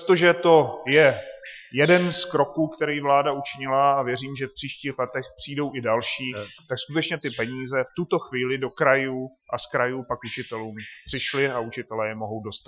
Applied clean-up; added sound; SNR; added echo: classical method Wiener filter.